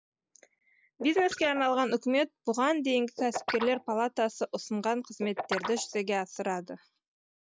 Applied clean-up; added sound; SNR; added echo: neural mask model Resemble Enhance denoiser.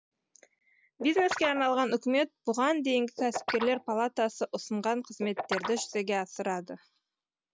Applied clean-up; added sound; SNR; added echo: none; Guitar; 11 dB; none.